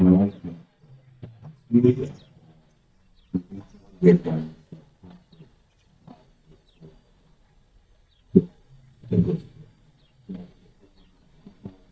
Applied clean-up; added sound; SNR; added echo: neural mask model DeepFilterNet 3.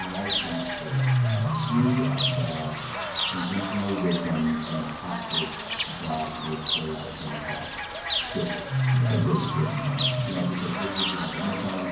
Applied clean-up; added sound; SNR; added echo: none; Bird / Fowl; -3 dB; reverberation time 0.9 s.